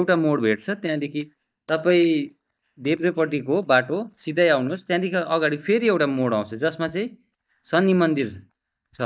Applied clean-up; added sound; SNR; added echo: neural mask model DeepFilterNet 3.